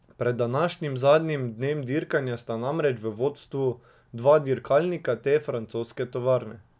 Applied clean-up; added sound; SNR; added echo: none; none; none; none.